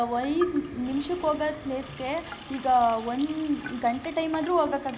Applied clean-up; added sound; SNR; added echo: none; Sink (filling or washing) / Water tap, faucet; 14 dB; none.